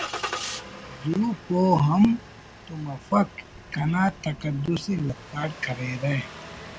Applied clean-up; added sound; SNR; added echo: none; Engine starting; 13 dB; none.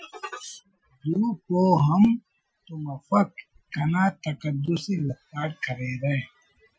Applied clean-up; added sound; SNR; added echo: classical method Wiener filter.